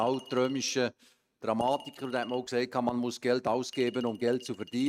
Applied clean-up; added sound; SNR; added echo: neural mask model RNNoise.